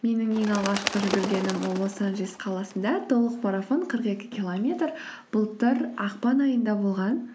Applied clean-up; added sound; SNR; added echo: none; Bird; 10 dB; none.